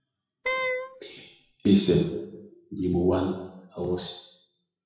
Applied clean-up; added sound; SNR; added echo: classical method WPE with log-MMSE.